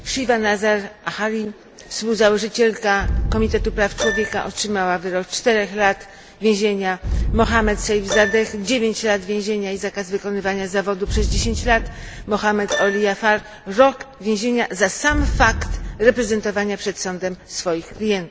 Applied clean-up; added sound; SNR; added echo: none; Keyboard (musical) + Explosion; 8 dB; none.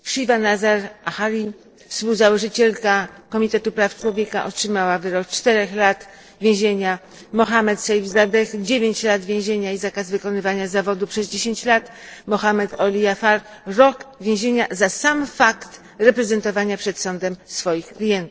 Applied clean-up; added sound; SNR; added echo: neural separator model SepFormer DNS4.